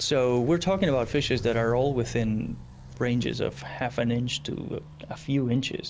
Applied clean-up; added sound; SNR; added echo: none; Walk, footsteps; 13 dB; none.